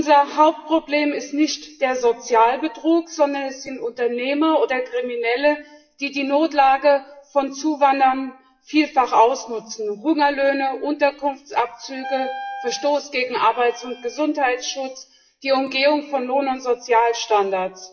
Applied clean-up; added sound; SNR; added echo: classical method WPE with log-MMSE.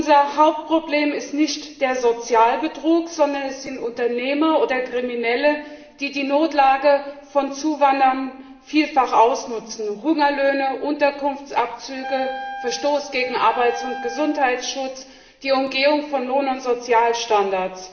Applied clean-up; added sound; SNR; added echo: none; Wind instrument, woodwind instrument; 12 dB; reverberation time 1.1 s.